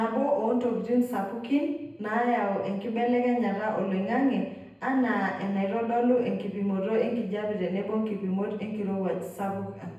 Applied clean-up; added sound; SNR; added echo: none; none; none; reverberation time 0.9 s.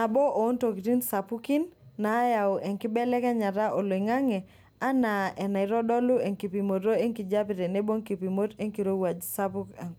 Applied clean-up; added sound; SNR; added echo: none; none; none; none.